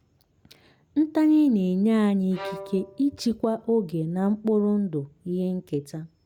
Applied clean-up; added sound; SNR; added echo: none; Bowed string instrument; 17 dB; none.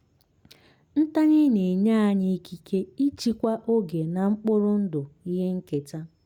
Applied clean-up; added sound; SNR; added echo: none; none; none; none.